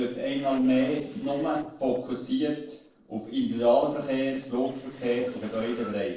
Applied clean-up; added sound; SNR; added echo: neural separator model SepFormer DNS4.